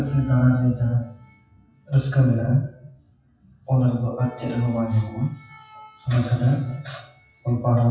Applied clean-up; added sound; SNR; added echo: classical method WPE with log-MMSE.